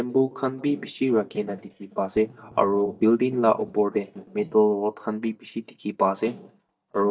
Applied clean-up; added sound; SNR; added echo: neural mask model DeepFilterNet 3.